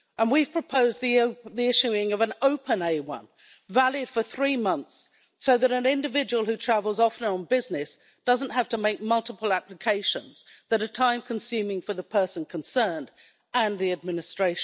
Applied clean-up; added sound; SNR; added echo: none; none; none; none.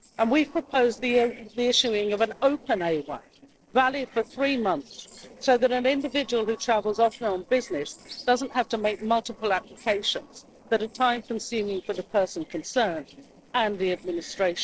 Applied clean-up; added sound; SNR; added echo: neural separator model SepFormer DNS4.